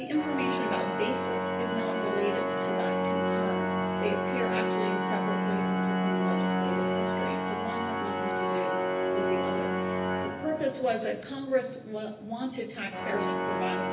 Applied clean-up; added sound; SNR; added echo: none; Organ; -4 dB; reverberation time 0.8 s.